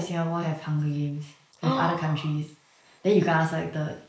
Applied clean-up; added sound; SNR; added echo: neural mask model Resemble Enhance denoiser.